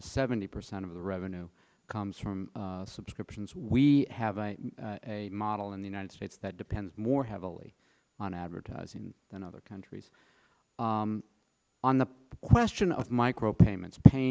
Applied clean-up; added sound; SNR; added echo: none; none; none; none.